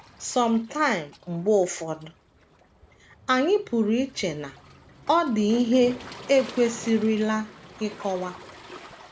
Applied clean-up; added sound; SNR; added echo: none; Waves, surf; 19 dB; none.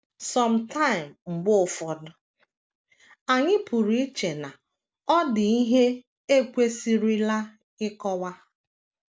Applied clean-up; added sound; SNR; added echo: none; none; none; none.